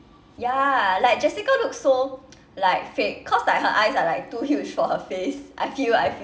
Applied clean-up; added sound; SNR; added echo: none; none; none; none.